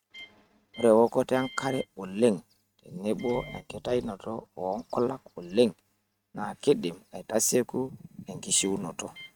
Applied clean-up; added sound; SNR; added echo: neural mask model RNNoise.